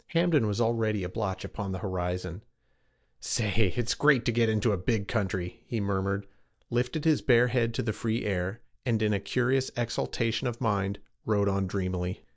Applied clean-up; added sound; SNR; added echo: neural mask model DeepFilterNet 3.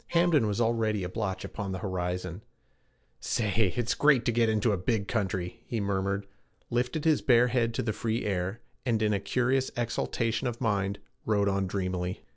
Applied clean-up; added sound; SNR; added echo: none; Bowed string instrument; 16 dB; none.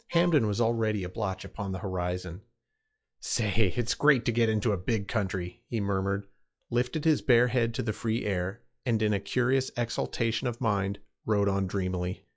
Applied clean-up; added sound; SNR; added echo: classical method log-MMSE.